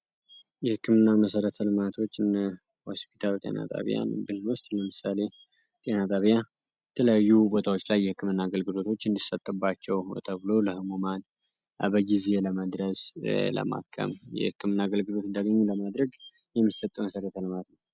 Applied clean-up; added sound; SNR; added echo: none; none; none; none.